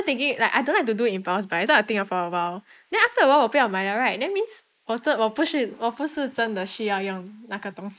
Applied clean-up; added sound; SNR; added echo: neural mask model Resemble Enhance denoiser.